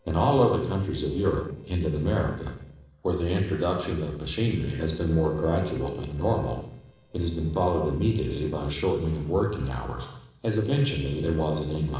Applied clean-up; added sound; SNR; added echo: neural separator model SepFormer DNS4.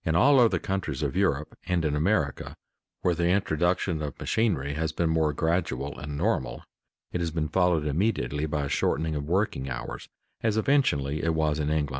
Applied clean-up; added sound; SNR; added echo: none; none; none; none.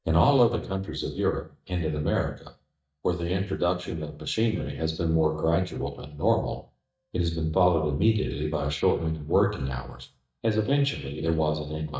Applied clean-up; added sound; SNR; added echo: neural mask model DeepFilterNet 3.